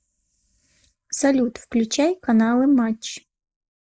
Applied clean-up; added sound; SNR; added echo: neural mask model Resemble Enhance denoiser.